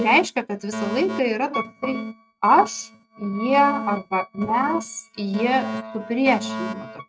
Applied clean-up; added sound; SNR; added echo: neural mask model RNNoise.